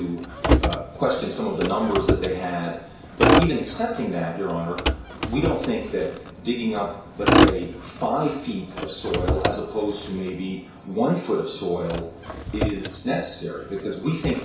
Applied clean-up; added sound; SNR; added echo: none; Motor vehicle (road); 0 dB; reverberation time 0.6 s.